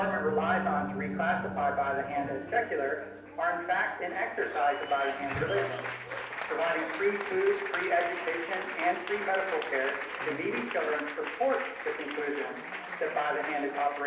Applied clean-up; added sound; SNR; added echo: none; Applause; 7 dB; reverberation time 0.8 s.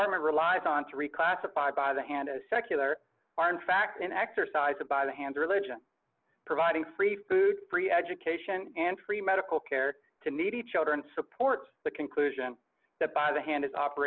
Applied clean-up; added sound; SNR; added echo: none; none; none; none.